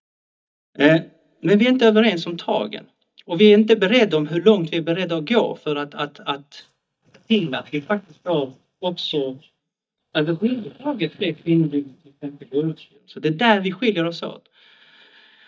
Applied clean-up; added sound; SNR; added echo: neural mask model DeepFilterNet 3.